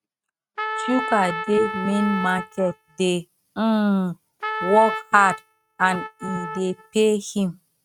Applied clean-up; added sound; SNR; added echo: neural mask model RNNoise.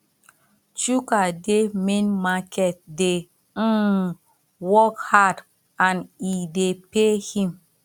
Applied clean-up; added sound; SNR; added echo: none; none; none; none.